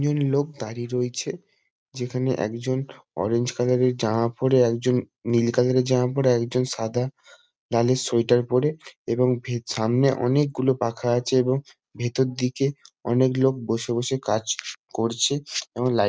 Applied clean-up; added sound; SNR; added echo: none; none; none; none.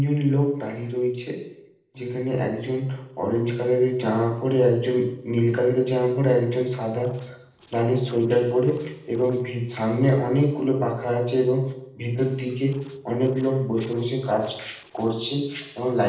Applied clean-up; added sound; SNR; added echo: neural separator model SepFormer DNS4.